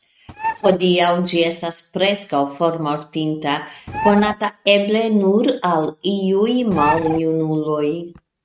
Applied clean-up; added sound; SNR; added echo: neural mask model RNNoise.